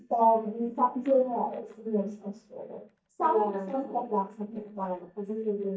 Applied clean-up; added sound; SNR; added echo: neural mask model DeepFilterNet 3.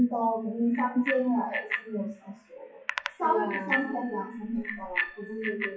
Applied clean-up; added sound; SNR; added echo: classical method WPE with log-MMSE.